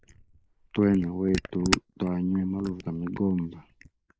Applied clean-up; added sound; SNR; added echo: neural mask model Resemble Enhance denoiser.